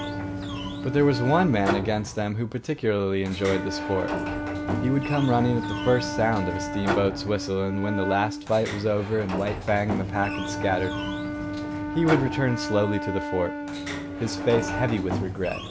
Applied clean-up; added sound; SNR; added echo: none; Sliding door + Wind instrument, woodwind instrument; 4 dB; none.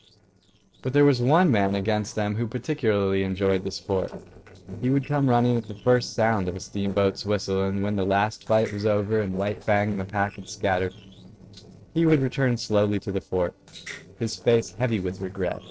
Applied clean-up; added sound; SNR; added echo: neural separator model SepFormer DNS4.